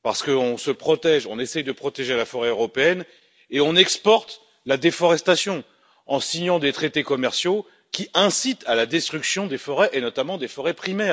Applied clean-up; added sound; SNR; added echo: none; none; none; none.